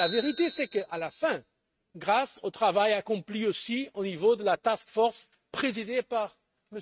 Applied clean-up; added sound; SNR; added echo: neural mask model RNNoise.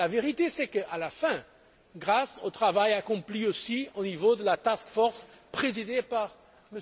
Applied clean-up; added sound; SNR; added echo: none; none; none; none.